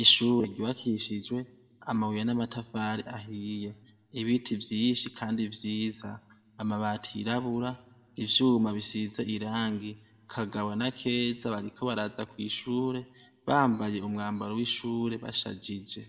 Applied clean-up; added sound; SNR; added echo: none; none; none; reverberation time 0.6 s.